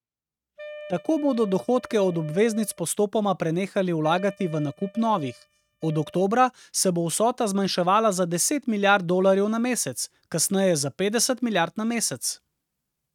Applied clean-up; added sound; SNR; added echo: neural mask model RNNoise.